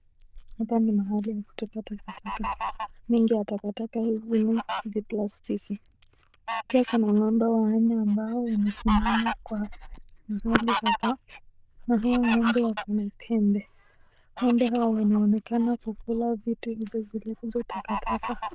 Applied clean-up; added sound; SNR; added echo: neural diffusion model UNIVERSE++.